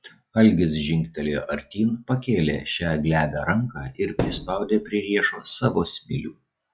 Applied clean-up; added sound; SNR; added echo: classical method log-MMSE.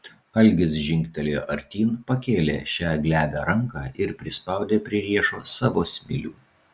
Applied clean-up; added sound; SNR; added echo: none; none; none; none.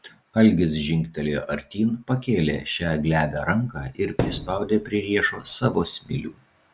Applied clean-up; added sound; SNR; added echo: none; Thump, thud; 8 dB; none.